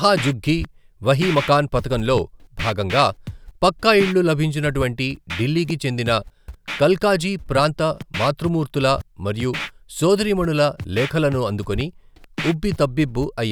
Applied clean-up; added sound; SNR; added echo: none; Scratching (performance technique); 13 dB; none.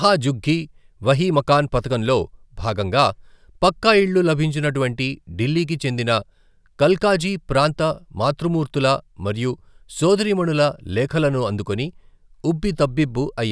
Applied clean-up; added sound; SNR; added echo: none; none; none; none.